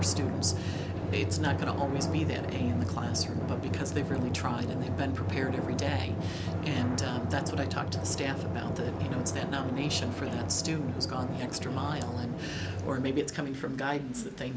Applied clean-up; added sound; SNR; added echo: none; Drum; -1 dB; none.